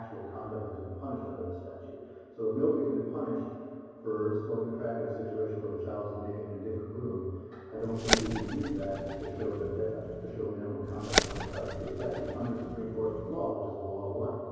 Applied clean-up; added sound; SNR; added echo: none; Bird; 1 dB; reverberation time 2.2 s.